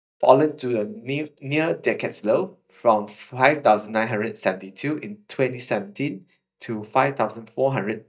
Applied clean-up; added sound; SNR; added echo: neural mask model DeepFilterNet 3.